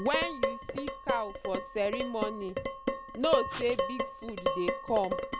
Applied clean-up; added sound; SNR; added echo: none; Dishes, pots, and pans + Writing; 0 dB; none.